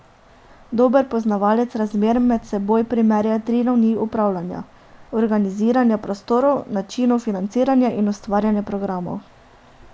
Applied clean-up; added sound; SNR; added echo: none; none; none; none.